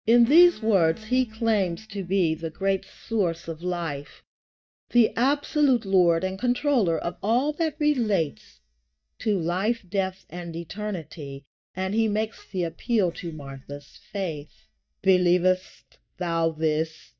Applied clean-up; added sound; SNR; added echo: neural mask model DeepFilterNet 3.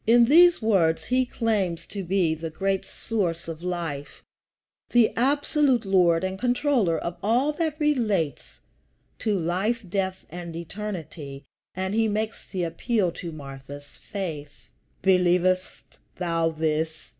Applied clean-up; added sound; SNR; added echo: none; none; none; none.